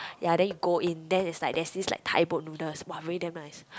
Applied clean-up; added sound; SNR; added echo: none; Knock; 19 dB; none.